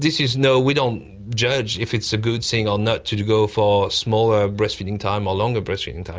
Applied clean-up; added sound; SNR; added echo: none; none; none; none.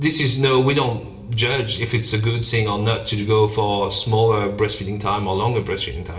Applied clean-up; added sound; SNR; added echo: none; none; none; reverberation time 1.3 s.